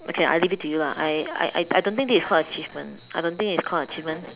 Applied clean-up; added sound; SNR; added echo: none; none; none; none.